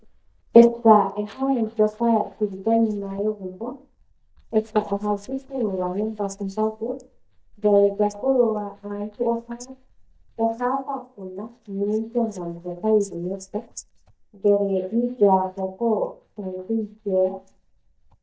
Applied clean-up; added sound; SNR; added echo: neural mask model DeepFilterNet 3.